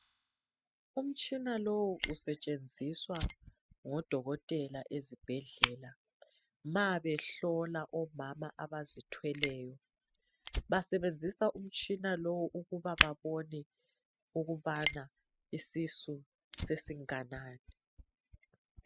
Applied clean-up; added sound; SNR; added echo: classical method spectral subtraction.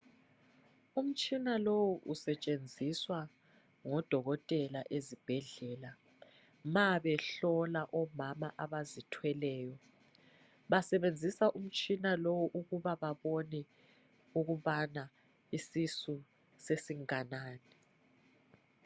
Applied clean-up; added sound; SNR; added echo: none; none; none; none.